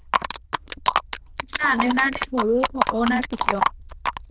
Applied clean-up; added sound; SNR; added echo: neural diffusion model UNIVERSE++.